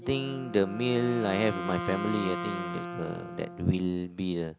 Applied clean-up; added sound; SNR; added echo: none; Wind instrument, woodwind instrument; 7 dB; none.